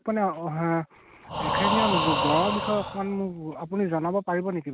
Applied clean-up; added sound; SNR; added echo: none; Breathing; 1 dB; none.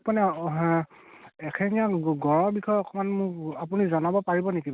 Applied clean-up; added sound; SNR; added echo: none; none; none; none.